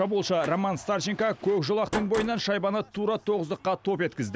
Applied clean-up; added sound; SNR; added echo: none; Slam; 13 dB; none.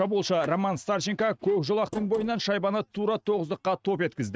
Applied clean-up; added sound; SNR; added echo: neural mask model RNNoise.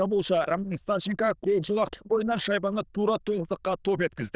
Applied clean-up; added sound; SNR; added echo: neural diffusion model UNIVERSE++.